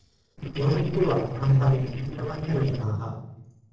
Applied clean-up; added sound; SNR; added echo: neural separator model SepFormer DNS4.